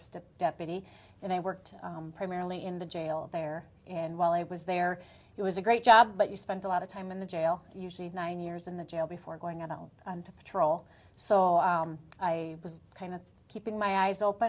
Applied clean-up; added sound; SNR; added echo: none; none; none; none.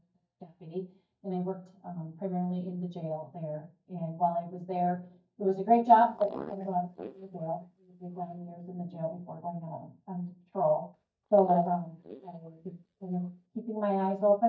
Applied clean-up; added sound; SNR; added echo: neural mask model DeepFilterNet 3.